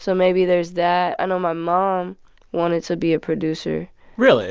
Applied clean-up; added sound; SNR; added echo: none; none; none; none.